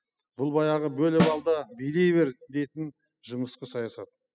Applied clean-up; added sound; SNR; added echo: classical method spectral subtraction.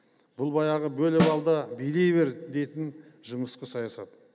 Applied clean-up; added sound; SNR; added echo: none; Snare drum; 6 dB; none.